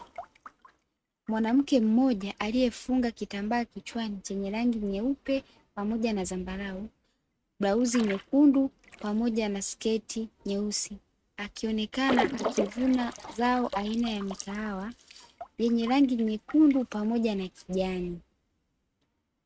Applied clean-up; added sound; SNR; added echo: neural mask model RNNoise.